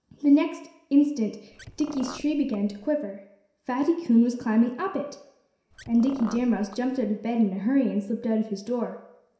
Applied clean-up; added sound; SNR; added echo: none; Car; 18 dB; reverberation time 0.7 s.